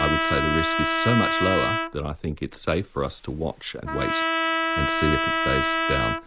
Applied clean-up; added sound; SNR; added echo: none; Trumpet; -2 dB; none.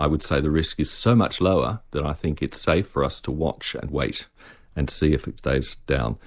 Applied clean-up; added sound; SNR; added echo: none; none; none; none.